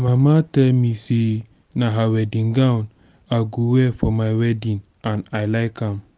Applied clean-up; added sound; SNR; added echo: none; none; none; none.